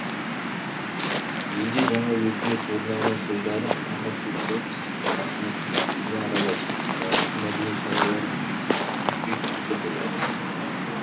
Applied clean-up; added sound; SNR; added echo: none; Waves, surf; -4 dB; reverberation time 0.3 s.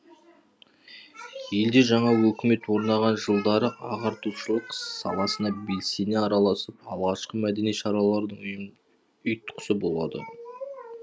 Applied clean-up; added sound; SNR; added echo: none; none; none; none.